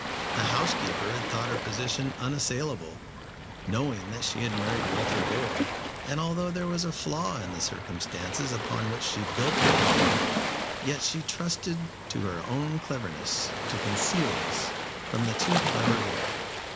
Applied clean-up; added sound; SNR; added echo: none; Waves, surf; -1 dB; none.